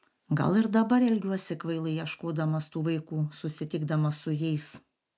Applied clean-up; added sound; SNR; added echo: none; none; none; none.